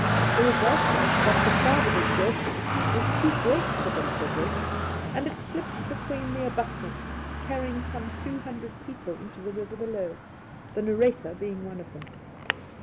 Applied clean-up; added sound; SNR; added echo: none; Traffic noise, roadway noise; -3 dB; none.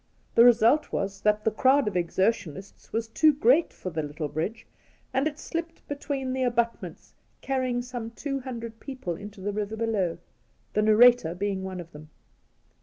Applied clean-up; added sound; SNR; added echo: none; none; none; none.